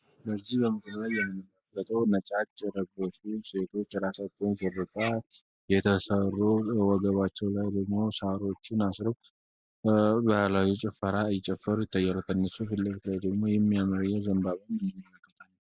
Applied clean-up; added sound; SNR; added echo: neural mask model Resemble Enhance denoiser.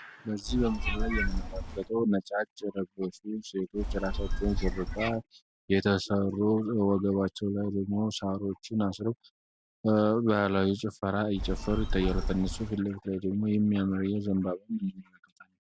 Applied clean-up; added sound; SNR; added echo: none; Telephone; 2 dB; none.